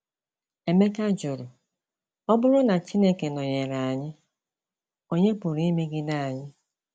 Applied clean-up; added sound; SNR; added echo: none; none; none; none.